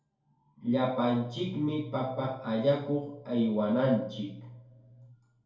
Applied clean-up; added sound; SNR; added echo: none; none; none; reverberation time 2.3 s.